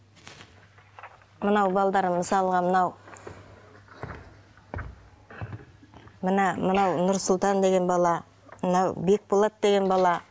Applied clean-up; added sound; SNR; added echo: none; none; none; none.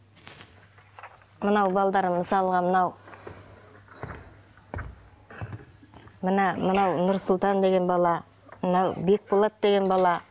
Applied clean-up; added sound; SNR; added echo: none; Cheering; 20 dB; none.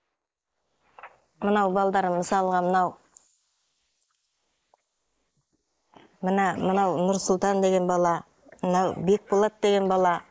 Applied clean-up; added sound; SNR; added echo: neural mask model Resemble Enhance denoiser.